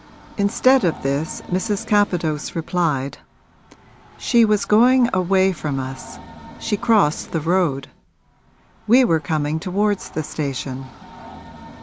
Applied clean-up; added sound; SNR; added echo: none; Train; 20 dB; none.